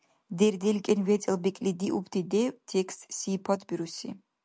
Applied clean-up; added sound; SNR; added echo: none; none; none; none.